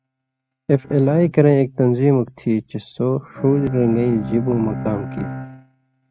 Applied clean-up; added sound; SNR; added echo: neural mask model RNNoise.